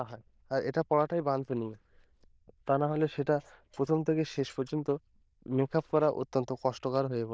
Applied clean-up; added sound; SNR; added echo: neural diffusion model UNIVERSE++.